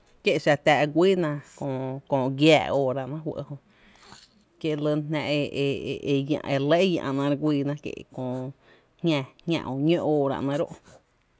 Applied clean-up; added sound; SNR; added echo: none; none; none; none.